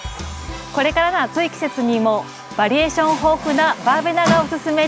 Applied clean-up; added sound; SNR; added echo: none; Water tap, faucet; 11 dB; none.